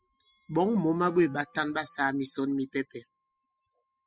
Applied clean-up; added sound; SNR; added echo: classical method spectral subtraction.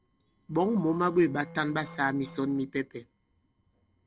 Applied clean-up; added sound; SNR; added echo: neural separator model SepFormer DNS4.